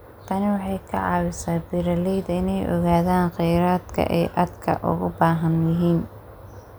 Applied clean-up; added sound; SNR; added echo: none; none; none; none.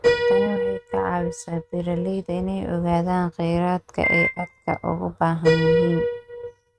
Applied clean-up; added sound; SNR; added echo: neural mask model RNNoise.